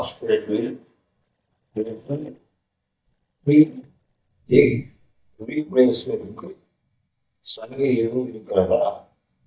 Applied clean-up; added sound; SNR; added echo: neural mask model DeepFilterNet 3.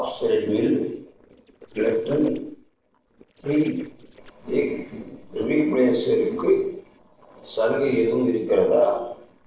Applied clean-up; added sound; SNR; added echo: neural separator model SepFormer DNS4.